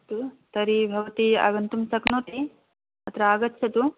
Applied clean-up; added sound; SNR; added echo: none; none; none; none.